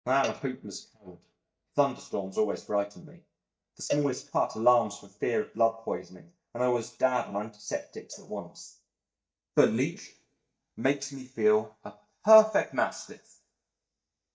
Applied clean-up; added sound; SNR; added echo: neural mask model DeepFilterNet 3.